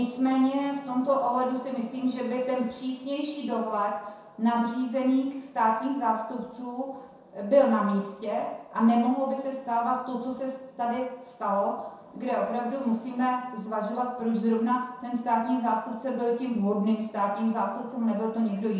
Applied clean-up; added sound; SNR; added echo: none; none; none; reverberation time 0.7 s.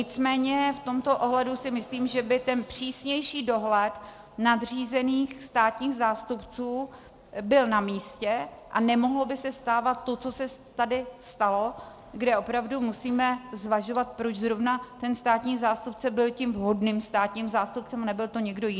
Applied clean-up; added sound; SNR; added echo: none; none; none; none.